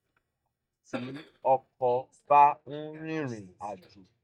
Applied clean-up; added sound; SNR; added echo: neural mask model DeepFilterNet 3.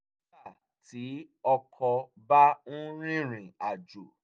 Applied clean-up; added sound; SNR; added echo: none; none; none; none.